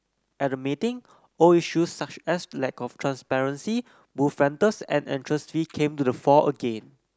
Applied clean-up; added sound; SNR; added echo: none; none; none; none.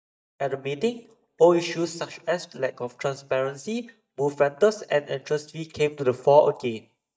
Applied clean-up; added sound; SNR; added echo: neural mask model DeepFilterNet 3.